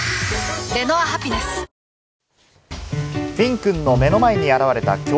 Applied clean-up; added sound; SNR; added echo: none; none; none; none.